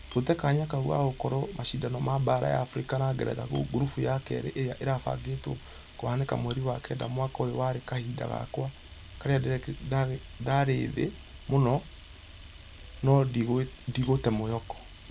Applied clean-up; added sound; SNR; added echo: none; Camera; 18 dB; none.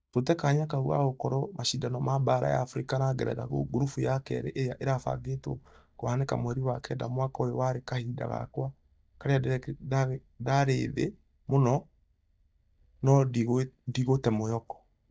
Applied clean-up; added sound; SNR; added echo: neural mask model DeepFilterNet 3.